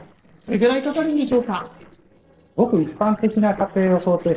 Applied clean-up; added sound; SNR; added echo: neural separator model SepFormer DNS4.